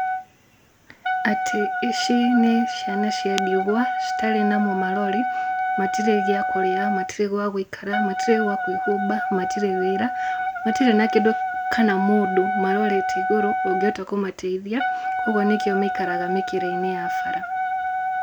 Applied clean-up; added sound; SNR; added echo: none; Wind instrument, woodwind instrument; 1 dB; none.